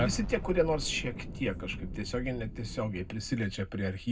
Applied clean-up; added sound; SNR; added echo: none; Explosion; 8 dB; reverberation time 0.3 s.